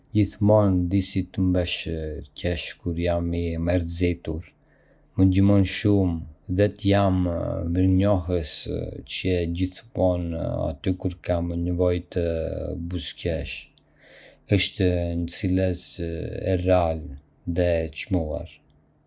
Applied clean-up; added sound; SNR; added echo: none; none; none; none.